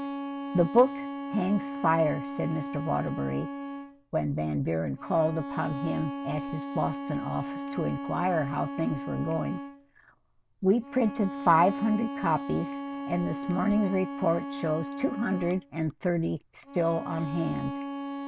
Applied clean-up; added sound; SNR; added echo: none; Bowed string instrument; 7 dB; none.